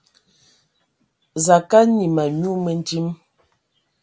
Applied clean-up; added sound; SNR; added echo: none; none; none; none.